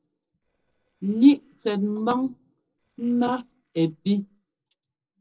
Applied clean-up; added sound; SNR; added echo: neural separator model SepFormer DNS4.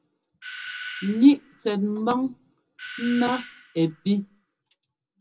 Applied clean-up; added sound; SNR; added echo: none; Doorbell; 14 dB; reverberation time 0.2 s.